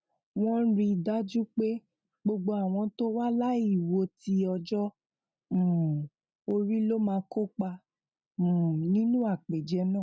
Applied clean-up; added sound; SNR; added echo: none; none; none; none.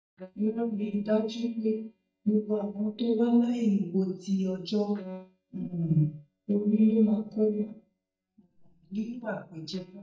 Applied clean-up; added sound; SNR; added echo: neural mask model DeepFilterNet 3.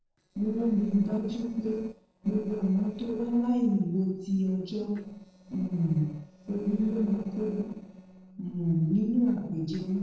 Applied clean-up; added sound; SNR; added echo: neural separator model SepFormer DNS4.